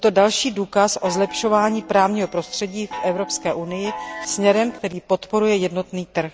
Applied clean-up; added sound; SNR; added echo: none; Chime; 14 dB; none.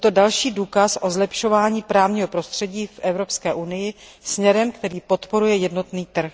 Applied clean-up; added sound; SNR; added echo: none; none; none; none.